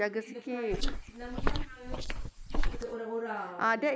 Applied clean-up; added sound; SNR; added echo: neural mask model Resemble Enhance denoiser.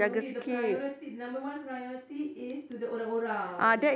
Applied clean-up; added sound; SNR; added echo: none; none; none; none.